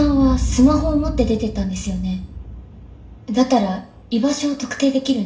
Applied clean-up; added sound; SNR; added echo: none; Boom; 8 dB; reverberation time 0.5 s.